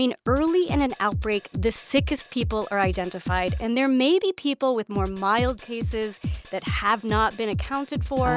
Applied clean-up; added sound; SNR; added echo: none; Drum kit; 6 dB; none.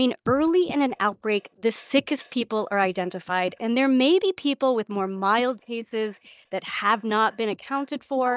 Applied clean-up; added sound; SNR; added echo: neural mask model DeepFilterNet 3.